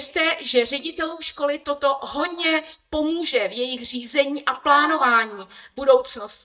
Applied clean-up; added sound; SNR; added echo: neural mask model DeepFilterNet 3.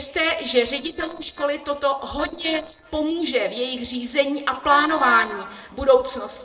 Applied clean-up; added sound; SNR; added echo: neural separator model SepFormer DNS4.